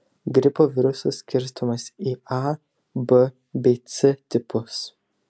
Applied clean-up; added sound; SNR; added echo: none; none; none; none.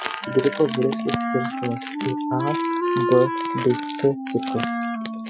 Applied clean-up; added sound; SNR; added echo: classical method Wiener filter.